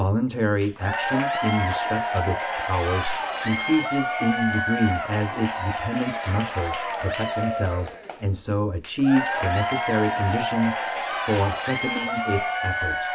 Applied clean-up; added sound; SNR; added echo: none; Applause / Crowd / Cheering; 2 dB; none.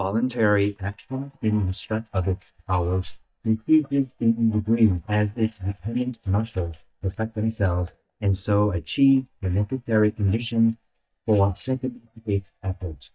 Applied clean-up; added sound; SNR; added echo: neural mask model DeepFilterNet 3.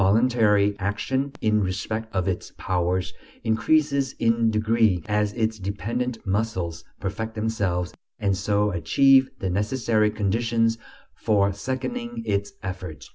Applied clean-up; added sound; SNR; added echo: none; none; none; none.